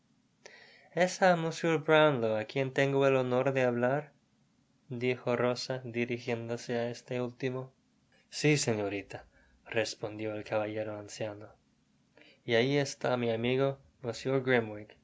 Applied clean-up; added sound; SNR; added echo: none; none; none; none.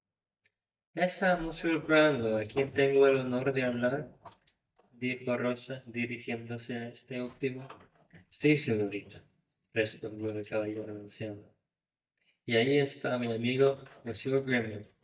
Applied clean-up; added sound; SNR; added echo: neural mask model DeepFilterNet 3.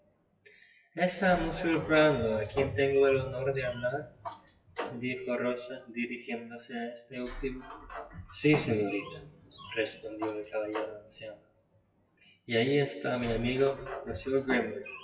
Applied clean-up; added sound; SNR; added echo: classical method WPE with log-MMSE.